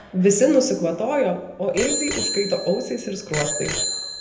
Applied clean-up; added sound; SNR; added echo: none; Bicycle bell; 7 dB; reverberation time 0.8 s.